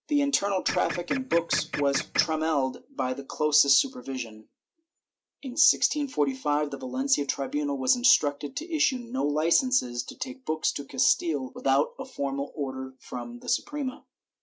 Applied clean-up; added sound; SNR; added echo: none; Printer; 8 dB; none.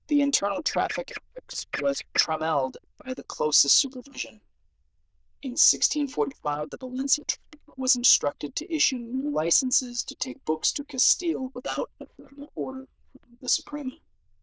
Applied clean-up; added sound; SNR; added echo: neural diffusion model UNIVERSE++.